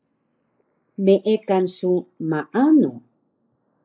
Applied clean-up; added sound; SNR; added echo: neural mask model Resemble Enhance denoiser.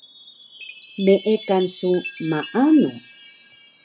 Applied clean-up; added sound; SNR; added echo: none; Chime; 18 dB; none.